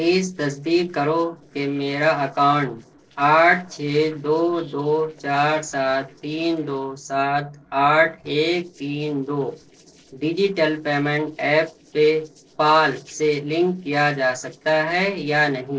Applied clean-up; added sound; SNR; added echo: neural separator model SepFormer DNS4.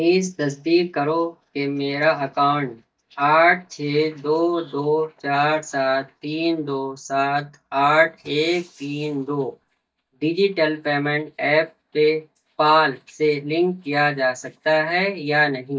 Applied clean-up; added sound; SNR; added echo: neural mask model DeepFilterNet 3.